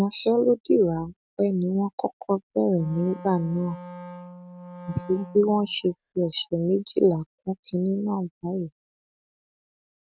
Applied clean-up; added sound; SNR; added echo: neural mask model RNNoise.